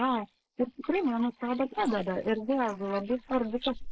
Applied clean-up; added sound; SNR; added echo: neural mask model Resemble Enhance denoiser.